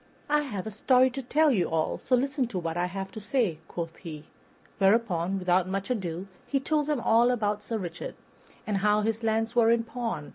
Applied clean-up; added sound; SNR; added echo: none; none; none; none.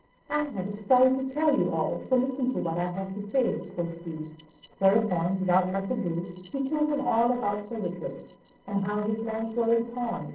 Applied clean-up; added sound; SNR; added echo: neural separator model SepFormer DNS4.